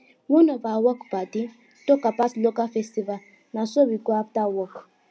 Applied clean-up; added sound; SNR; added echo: none; none; none; none.